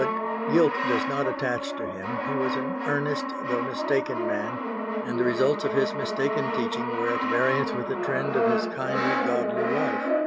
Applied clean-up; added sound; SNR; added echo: none; Brass instrument; -1 dB; none.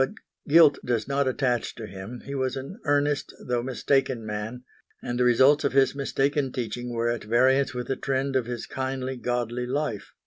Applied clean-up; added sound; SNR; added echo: none; none; none; none.